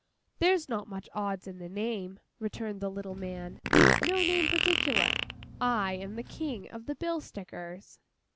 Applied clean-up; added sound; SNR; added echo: none; Fart; -4 dB; none.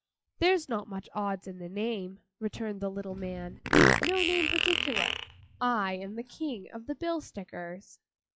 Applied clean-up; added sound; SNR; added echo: classical method log-MMSE.